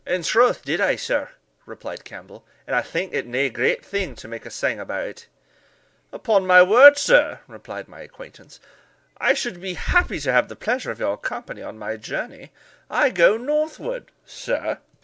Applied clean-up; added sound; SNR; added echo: none; none; none; none.